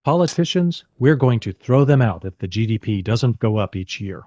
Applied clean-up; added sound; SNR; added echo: neural mask model DeepFilterNet 3.